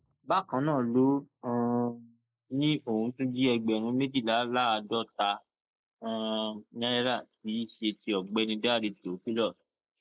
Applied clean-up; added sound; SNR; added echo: neural mask model Resemble Enhance denoiser.